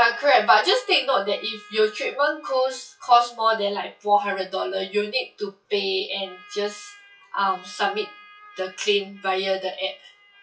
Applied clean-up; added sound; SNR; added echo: classical method WPE with log-MMSE.